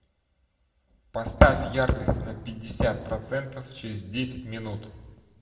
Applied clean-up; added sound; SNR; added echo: none; none; none; reverberation time 0.9 s.